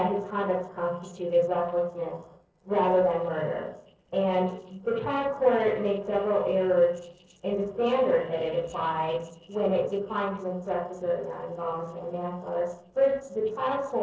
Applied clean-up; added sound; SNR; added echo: neural separator model SepFormer DNS4.